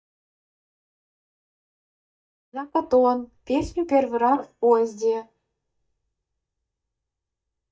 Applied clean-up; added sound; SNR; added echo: neural mask model DeepFilterNet 3.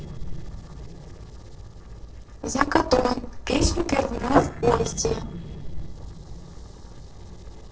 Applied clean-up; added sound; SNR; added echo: neural separator model SepFormer DNS4.